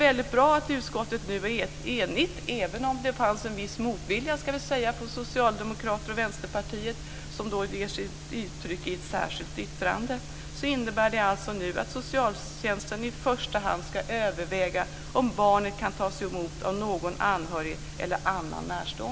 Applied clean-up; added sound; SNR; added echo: none; none; none; none.